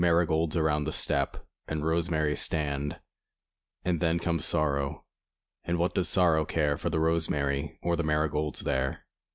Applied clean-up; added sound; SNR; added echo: none; none; none; none.